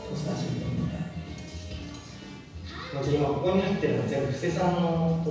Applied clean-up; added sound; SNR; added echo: none; none; none; reverberation time 1.1 s.